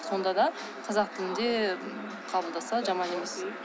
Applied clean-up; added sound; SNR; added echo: none; none; none; none.